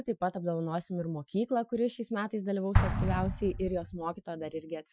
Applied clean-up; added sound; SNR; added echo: classical method Wiener filter.